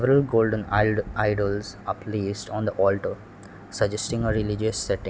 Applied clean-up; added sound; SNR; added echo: none; none; none; none.